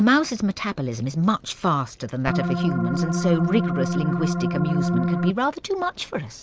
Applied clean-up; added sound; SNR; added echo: none; Organ; -1 dB; none.